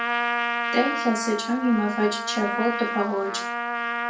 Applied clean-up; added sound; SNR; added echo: none; Trumpet; 1 dB; reverberation time 0.4 s.